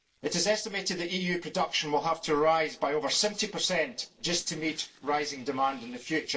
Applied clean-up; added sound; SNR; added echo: neural separator model SepFormer DNS4.